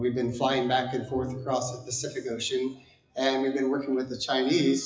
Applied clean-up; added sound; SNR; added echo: classical method WPE with log-MMSE.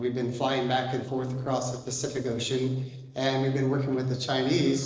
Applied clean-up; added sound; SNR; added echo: neural separator model SepFormer DNS4.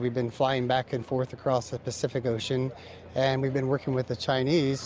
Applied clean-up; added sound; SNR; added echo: none; none; none; none.